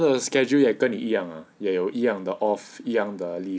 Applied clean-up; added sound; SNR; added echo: none; none; none; none.